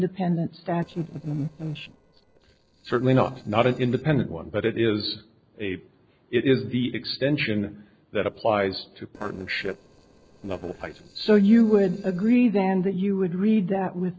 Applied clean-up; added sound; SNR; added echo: neural separator model SepFormer DNS4.